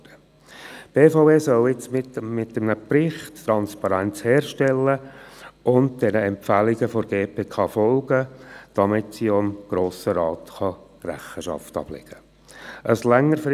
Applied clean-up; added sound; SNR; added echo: none; none; none; none.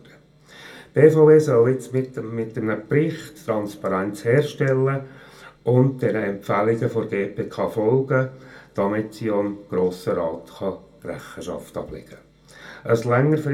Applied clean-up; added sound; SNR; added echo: none; none; none; reverberation time 0.2 s.